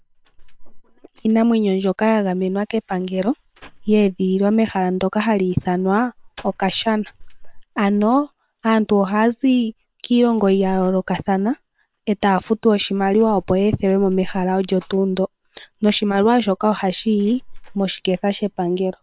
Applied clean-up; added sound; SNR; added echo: neural separator model SepFormer WHAM!.